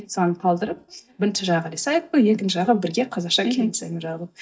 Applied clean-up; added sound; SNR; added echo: neural mask model DeepFilterNet 3.